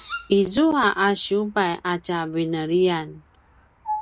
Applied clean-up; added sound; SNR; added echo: none; Bird vocalization, bird call, bird song; 15 dB; none.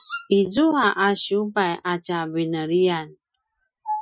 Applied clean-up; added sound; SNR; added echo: classical method Wiener filter.